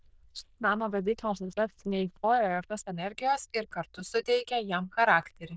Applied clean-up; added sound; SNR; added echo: neural diffusion model UNIVERSE++.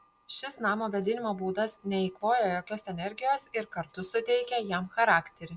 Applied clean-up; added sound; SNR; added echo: none; none; none; none.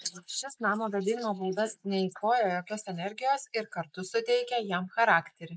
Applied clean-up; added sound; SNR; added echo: neural mask model Resemble Enhance denoiser.